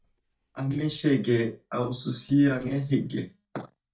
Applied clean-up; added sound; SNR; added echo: neural mask model DeepFilterNet 3.